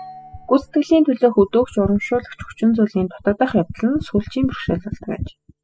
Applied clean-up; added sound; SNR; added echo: classical method spectral subtraction.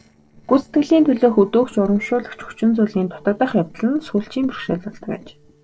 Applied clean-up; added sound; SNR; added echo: neural separator model SepFormer DNS4.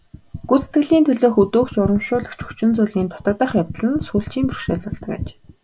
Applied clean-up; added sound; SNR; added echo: none; none; none; none.